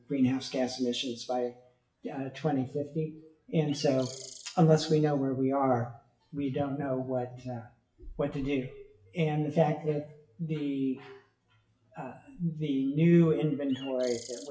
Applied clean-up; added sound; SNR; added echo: classical method WPE with log-MMSE.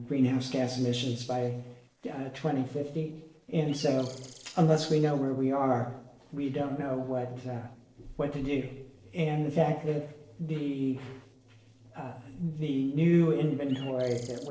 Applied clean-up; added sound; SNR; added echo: neural separator model SepFormer DNS4.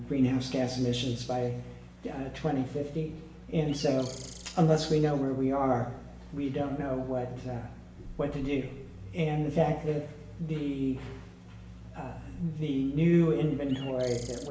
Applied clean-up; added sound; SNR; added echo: none; Bird; 17 dB; reverberation time 0.8 s.